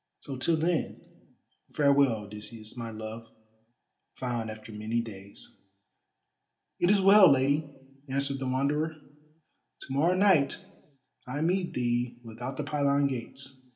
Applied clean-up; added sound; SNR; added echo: none; none; none; reverberation time 0.9 s.